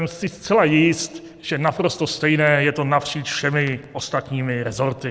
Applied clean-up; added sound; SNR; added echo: neural separator model SepFormer DNS4.